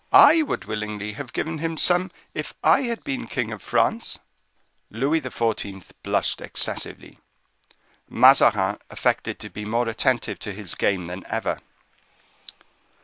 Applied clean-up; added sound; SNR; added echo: none; none; none; none.